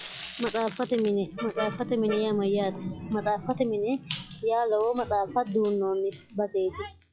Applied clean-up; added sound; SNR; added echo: classical method log-MMSE.